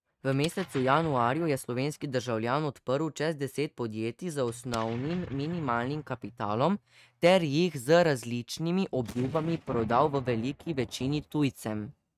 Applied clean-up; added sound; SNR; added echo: neural mask model RNNoise.